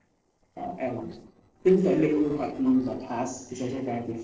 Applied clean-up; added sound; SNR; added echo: neural separator model SepFormer DNS4.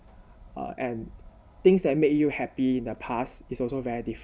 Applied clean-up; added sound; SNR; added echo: none; none; none; none.